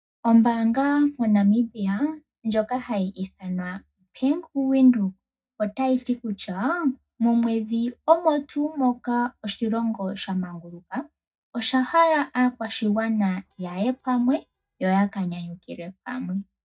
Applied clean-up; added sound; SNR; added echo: neural mask model DeepFilterNet 3.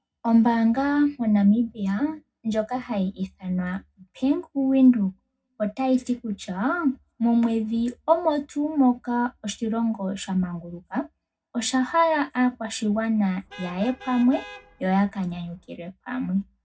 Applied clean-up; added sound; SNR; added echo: none; Vehicle horn, car horn, honking; 20 dB; reverberation time 0.4 s.